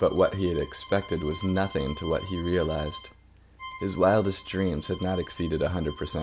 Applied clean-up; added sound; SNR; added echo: none; Bowed string instrument; 16 dB; none.